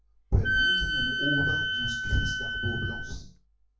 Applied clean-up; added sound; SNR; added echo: none; Wind instrument, woodwind instrument; -2 dB; reverberation time 0.4 s.